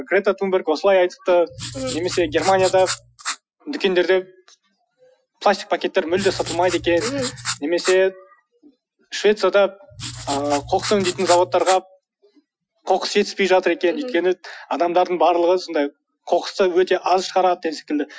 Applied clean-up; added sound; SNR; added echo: classical method Wiener filter.